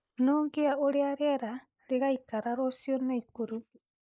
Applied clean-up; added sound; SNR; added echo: neural mask model Resemble Enhance denoiser.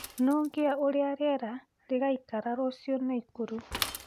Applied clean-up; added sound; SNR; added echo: none; Mechanisms / Bicycle; 14 dB; none.